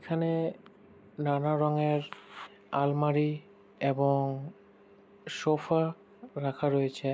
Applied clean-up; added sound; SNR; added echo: none; none; none; none.